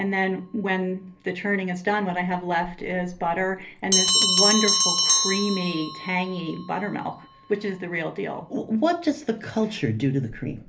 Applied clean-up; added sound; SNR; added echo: none; Bell; 2 dB; reverberation time 0.3 s.